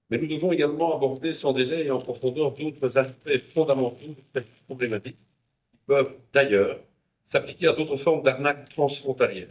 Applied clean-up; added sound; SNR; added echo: neural mask model DeepFilterNet 3.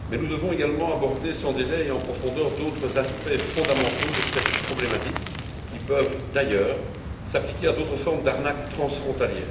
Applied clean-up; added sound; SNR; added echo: none; Bicycle; 6 dB; reverberation time 0.8 s.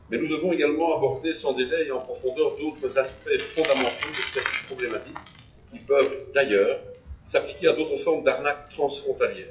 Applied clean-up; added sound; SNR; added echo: classical method WPE with log-MMSE.